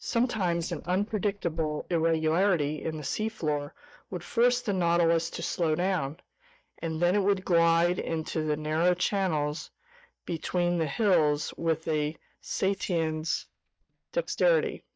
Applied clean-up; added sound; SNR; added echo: neural mask model DeepFilterNet 3.